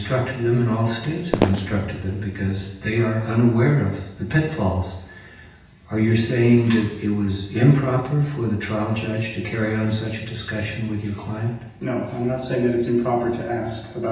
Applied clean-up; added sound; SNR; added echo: none; Fireworks; 6 dB; reverberation time 0.9 s.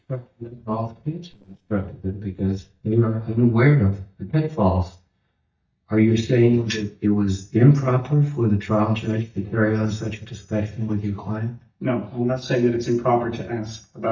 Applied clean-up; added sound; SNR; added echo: neural mask model DeepFilterNet 3.